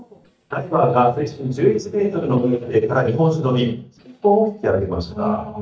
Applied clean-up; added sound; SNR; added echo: neural mask model DeepFilterNet 3.